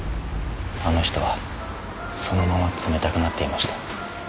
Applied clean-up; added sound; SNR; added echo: none; Boom; 8 dB; none.